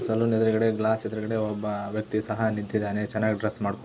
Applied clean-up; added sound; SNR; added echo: none; none; none; none.